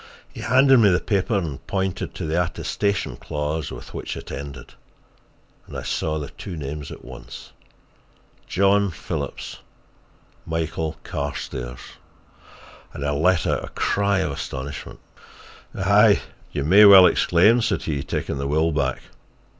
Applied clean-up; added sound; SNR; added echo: none; none; none; none.